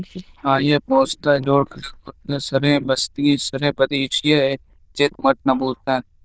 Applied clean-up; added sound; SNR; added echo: neural diffusion model UNIVERSE++.